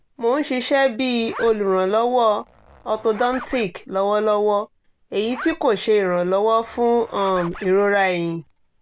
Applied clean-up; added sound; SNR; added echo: none; Zipper (clothing); 20 dB; none.